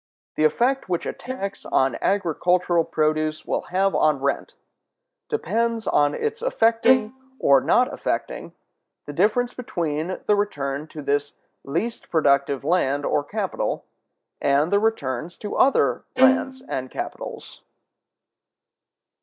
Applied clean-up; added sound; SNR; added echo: neural mask model DeepFilterNet 3.